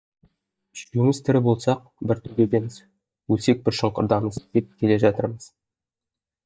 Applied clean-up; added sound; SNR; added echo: neural mask model DeepFilterNet 3.